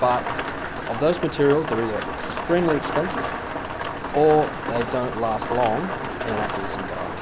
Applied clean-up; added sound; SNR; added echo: none; Rain; 4 dB; none.